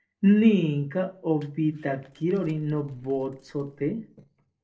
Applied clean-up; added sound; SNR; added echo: neural separator model SepFormer DNS4.